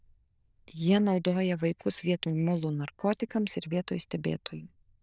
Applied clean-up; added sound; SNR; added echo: neural diffusion model UNIVERSE++.